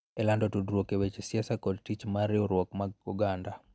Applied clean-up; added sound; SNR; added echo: none; none; none; none.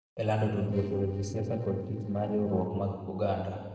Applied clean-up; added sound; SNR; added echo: neural separator model SepFormer DNS4.